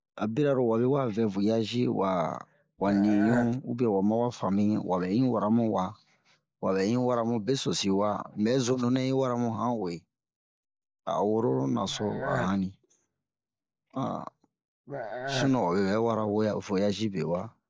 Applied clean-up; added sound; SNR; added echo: neural mask model Resemble Enhance denoiser.